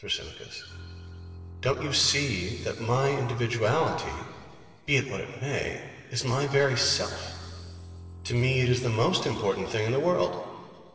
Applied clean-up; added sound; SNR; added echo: none; Bowed string instrument; 15 dB; reverberation time 2.3 s.